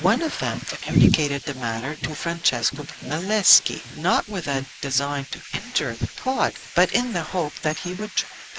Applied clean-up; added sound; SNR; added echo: neural mask model Resemble Enhance denoiser.